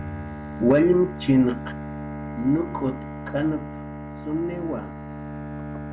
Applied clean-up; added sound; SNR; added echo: none; Bowed string instrument; 9 dB; none.